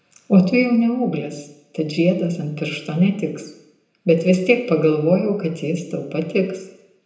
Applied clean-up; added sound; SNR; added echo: none; none; none; reverberation time 0.7 s.